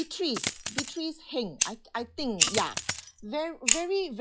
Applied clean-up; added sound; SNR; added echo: classical method log-MMSE.